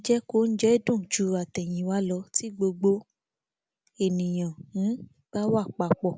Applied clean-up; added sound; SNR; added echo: none; none; none; none.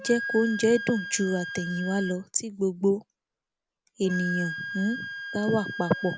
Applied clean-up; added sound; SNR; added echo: none; Wind instrument, woodwind instrument; 9 dB; none.